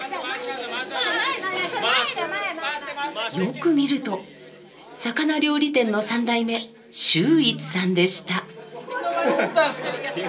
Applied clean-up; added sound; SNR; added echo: none; none; none; reverberation time 0.2 s.